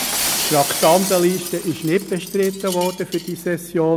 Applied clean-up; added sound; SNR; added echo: none; Shatter; 6 dB; none.